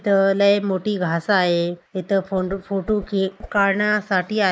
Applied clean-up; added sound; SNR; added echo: neural mask model Resemble Enhance denoiser.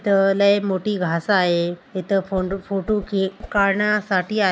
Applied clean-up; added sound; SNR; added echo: none; Whoosh, swoosh, swish; 19 dB; none.